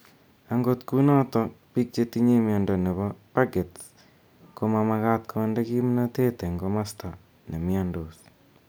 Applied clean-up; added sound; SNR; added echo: none; none; none; none.